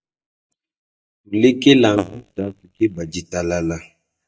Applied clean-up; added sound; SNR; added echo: neural mask model DeepFilterNet 3.